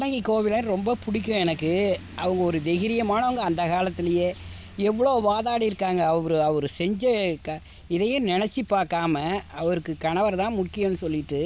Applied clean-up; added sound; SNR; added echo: none; none; none; none.